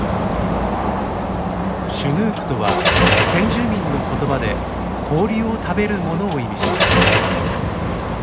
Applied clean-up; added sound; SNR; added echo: none; Car; 0 dB; none.